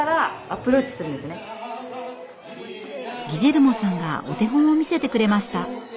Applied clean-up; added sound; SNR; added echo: none; none; none; none.